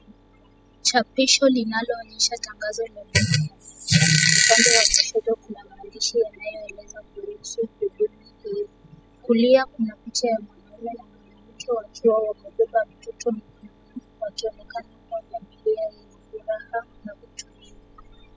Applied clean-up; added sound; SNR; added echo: classical method spectral subtraction.